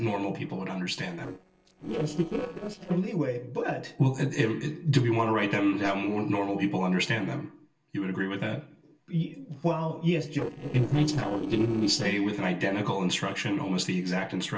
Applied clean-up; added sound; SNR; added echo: neural separator model SepFormer DNS4.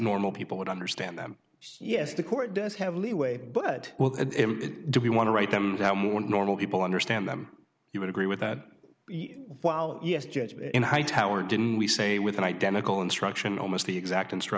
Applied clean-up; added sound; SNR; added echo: none; none; none; none.